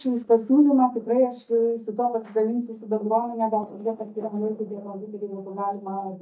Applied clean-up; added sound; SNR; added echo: neural mask model DeepFilterNet 3.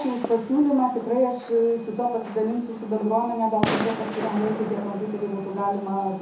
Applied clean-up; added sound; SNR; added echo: none; Fireworks; 9 dB; reverberation time 0.6 s.